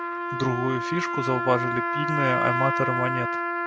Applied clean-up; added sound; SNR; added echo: none; Trumpet; 0 dB; none.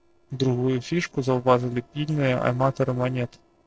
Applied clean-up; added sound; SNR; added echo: neural separator model SepFormer DNS4.